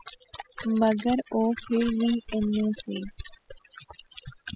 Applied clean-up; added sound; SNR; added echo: classical method spectral subtraction.